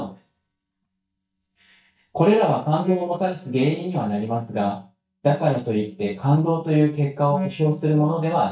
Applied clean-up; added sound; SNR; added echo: neural mask model DeepFilterNet 3.